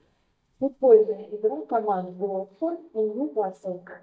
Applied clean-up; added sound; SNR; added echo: neural mask model DeepFilterNet 3.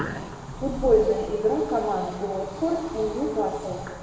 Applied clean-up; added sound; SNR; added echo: none; Train / Bird vocalization, bird call, bird song; 16 dB; reverberation time 1.2 s.